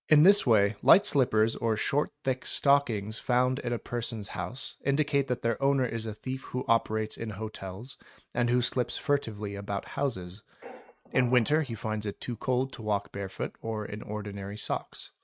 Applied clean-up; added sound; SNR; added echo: neural mask model RNNoise.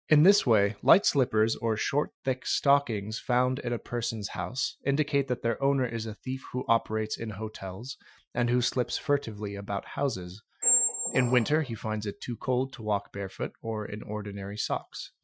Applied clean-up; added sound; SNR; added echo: classical method Wiener filter.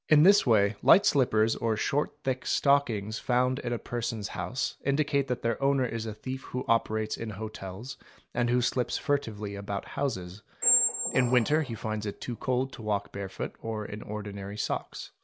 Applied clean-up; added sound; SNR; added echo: none; Squeak; 2 dB; none.